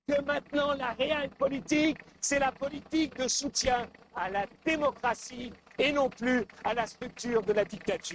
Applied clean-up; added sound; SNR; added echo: neural mask model RNNoise.